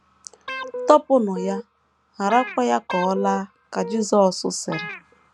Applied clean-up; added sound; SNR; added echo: none; Guitar; 11 dB; none.